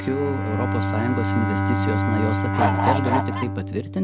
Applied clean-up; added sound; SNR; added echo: none; Bowed string instrument + Bird / Fowl; -4 dB; none.